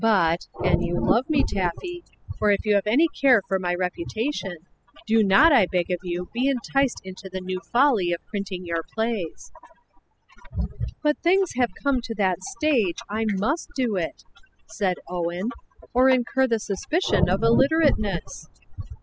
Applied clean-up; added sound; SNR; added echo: classical method spectral subtraction.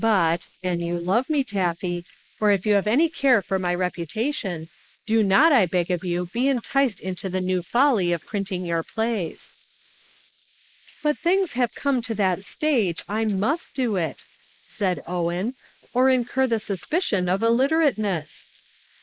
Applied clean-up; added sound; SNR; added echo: neural mask model Resemble Enhance denoiser.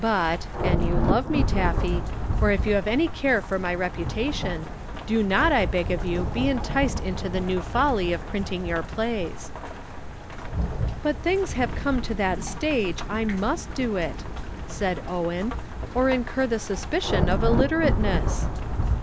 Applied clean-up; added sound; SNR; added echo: none; Rain / Thunderstorm; 1 dB; none.